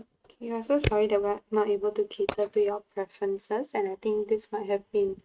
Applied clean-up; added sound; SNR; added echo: neural mask model RNNoise.